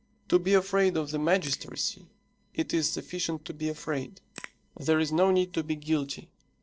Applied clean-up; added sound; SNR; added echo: neural separator model SepFormer DNS4.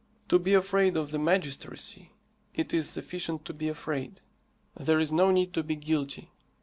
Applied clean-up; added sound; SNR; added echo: none; none; none; none.